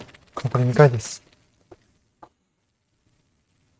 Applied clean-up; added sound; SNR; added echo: neural mask model RNNoise.